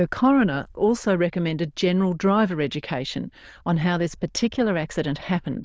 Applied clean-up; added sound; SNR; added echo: neural diffusion model UNIVERSE++.